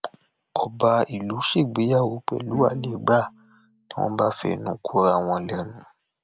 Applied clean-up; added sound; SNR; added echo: none; Bowed string instrument; 17 dB; none.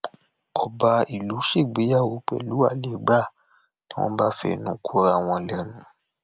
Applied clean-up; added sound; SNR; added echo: none; none; none; none.